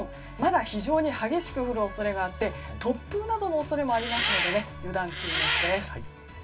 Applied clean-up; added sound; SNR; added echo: none; Engine; 0 dB; reverberation time 0.2 s.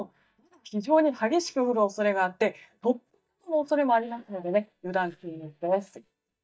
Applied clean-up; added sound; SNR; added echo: neural mask model DeepFilterNet 3.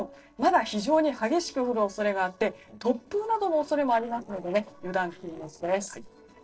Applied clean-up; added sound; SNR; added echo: neural separator model SepFormer DNS4.